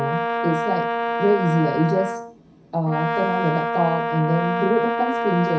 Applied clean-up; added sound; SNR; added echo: none; Brass instrument; 1 dB; reverberation time 0.3 s.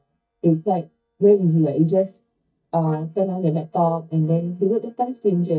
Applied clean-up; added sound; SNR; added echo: neural mask model DeepFilterNet 3.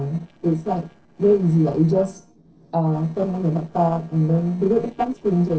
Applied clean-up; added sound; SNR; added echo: neural separator model SepFormer DNS4.